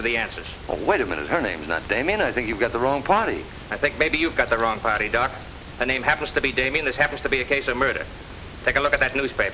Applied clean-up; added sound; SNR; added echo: none; Crack; 18 dB; none.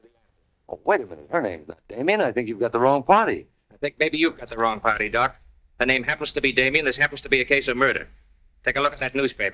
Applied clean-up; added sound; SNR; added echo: neural mask model DeepFilterNet 3.